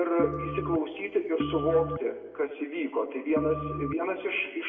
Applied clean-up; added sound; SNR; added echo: none; Organ; 6 dB; reverberation time 1.4 s.